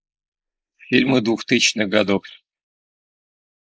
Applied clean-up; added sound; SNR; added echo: neural mask model Resemble Enhance denoiser.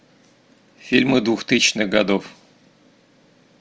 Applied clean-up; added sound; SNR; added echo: none; none; none; none.